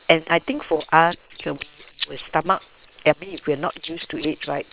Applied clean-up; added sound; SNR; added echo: neural separator model SepFormer WHAM!.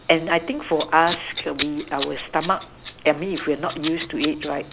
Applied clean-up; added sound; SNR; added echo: none; Scissors; 11 dB; none.